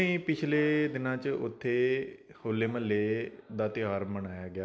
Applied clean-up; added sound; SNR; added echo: none; none; none; none.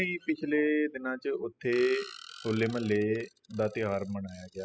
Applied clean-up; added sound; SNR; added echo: classical method spectral subtraction.